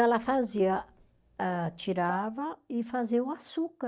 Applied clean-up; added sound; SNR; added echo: neural mask model DeepFilterNet 3.